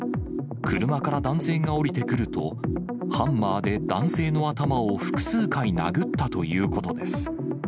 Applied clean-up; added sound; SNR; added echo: none; none; none; none.